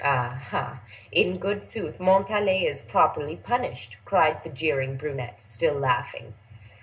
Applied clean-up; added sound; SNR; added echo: none; none; none; reverberation time 0.2 s.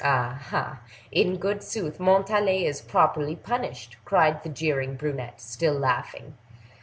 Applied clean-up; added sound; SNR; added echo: none; none; none; none.